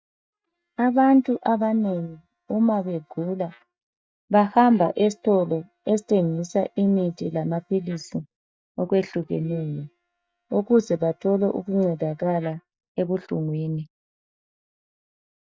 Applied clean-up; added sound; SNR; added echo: neural mask model DeepFilterNet 3.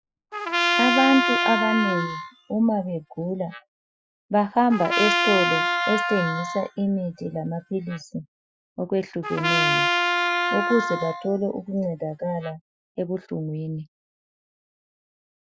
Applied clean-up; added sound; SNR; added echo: classical method Wiener filter.